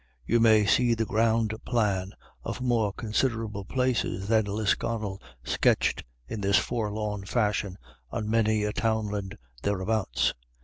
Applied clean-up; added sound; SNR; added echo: none; none; none; none.